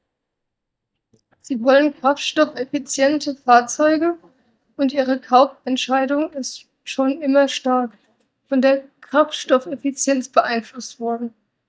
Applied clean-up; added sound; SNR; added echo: neural mask model DeepFilterNet 3.